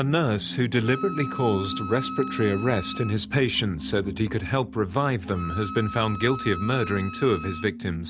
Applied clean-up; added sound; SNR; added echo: none; Wind instrument, woodwind instrument; 13 dB; none.